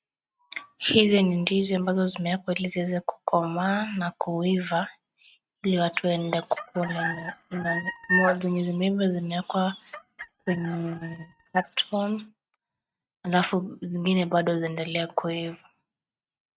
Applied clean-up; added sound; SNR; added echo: neural mask model RNNoise.